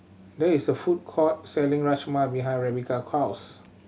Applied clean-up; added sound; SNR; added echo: none; none; none; none.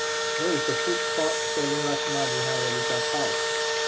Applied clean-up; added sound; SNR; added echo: none; Engine / Drill; -5 dB; none.